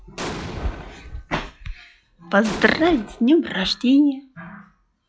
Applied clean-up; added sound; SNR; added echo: classical method log-MMSE.